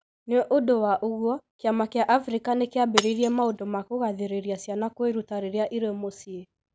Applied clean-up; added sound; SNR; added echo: none; Shatter; 10 dB; none.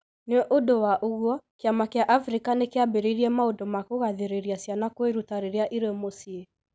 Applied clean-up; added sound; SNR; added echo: none; none; none; none.